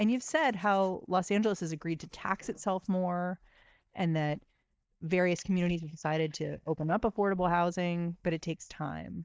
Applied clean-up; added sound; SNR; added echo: neural mask model DeepFilterNet 3.